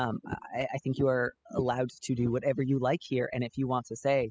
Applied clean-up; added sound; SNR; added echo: classical method spectral subtraction.